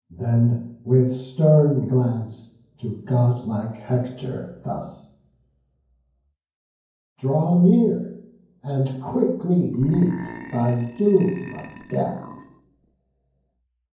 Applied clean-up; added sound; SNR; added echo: none; Burping, eructation; 17 dB; reverberation time 0.9 s.